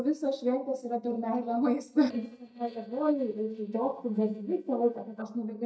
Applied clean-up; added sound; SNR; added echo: neural mask model DeepFilterNet 3.